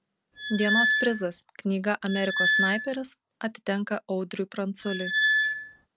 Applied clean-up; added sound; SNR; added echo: none; Squeak; -3 dB; none.